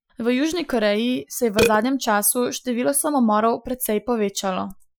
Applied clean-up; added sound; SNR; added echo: classical method Wiener filter.